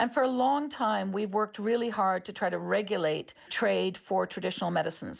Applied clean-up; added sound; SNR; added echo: none; none; none; none.